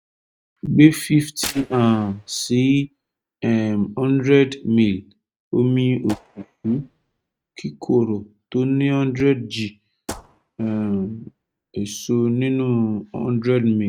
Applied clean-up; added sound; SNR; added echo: neural mask model RNNoise.